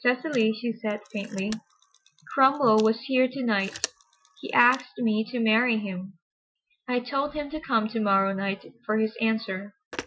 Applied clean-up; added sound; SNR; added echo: classical method Wiener filter.